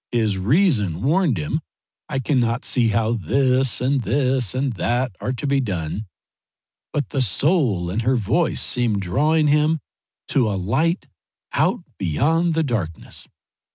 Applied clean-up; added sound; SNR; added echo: none; none; none; none.